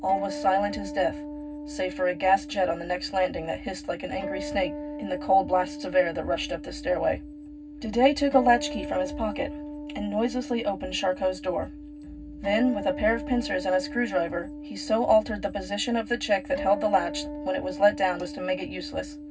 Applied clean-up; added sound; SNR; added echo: none; Acoustic guitar; 10 dB; reverberation time 0.4 s.